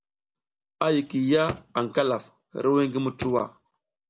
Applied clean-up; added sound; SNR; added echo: none; Drawer open or close; 15 dB; none.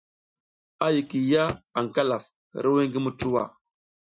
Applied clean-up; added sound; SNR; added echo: classical method Wiener filter.